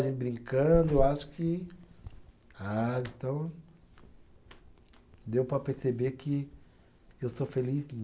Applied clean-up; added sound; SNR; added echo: none; none; none; none.